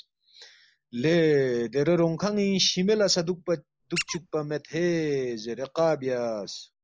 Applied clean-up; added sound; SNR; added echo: neural mask model Resemble Enhance denoiser.